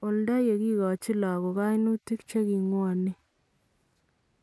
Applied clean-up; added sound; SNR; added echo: none; none; none; none.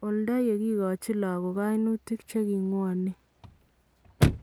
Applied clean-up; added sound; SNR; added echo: none; Chirp, tweet / Slam / Car; 6 dB; none.